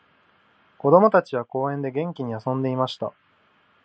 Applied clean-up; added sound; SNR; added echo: none; none; none; none.